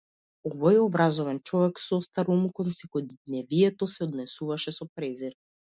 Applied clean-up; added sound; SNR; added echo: none; none; none; none.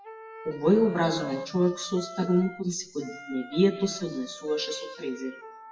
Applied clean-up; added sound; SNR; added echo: classical method WPE with log-MMSE.